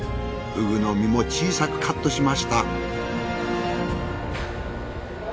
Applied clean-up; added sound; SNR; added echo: none; none; none; none.